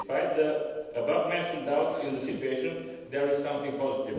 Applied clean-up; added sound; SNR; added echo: none; Zipper (clothing); 13 dB; reverberation time 1.1 s.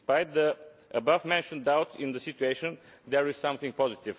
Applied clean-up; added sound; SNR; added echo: none; none; none; none.